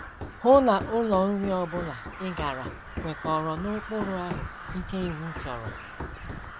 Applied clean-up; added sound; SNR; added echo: none; Run + Crow; 9 dB; none.